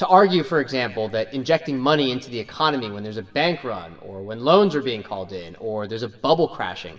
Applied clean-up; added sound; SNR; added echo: none; none; none; reverberation time 2.7 s.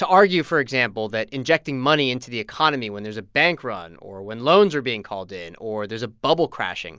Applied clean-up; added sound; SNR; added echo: none; none; none; none.